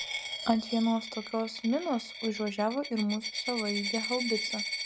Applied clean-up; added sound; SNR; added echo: none; Coin (dropping); 6 dB; none.